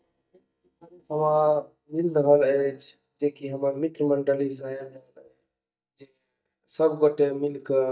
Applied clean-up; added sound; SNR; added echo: neural mask model DeepFilterNet 3.